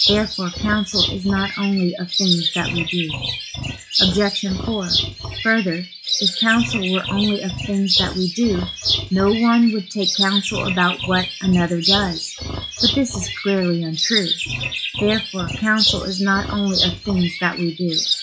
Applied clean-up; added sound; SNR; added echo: classical method log-MMSE.